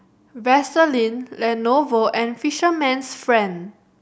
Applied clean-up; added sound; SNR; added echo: none; none; none; none.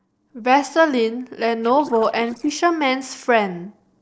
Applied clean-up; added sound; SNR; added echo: neural separator model SepFormer DNS4.